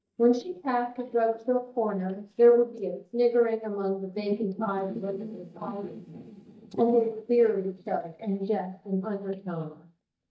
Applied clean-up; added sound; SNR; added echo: neural mask model DeepFilterNet 3.